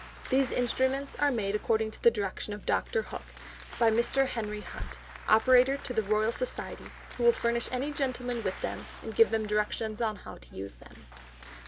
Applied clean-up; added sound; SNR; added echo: none; Applause; 17 dB; none.